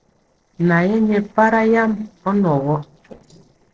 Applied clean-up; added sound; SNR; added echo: neural separator model SepFormer DNS4.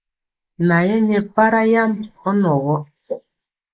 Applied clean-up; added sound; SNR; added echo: neural mask model Resemble Enhance denoiser.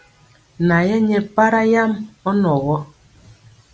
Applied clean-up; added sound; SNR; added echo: none; none; none; none.